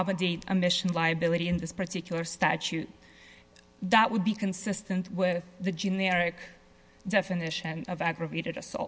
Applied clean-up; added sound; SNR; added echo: none; none; none; none.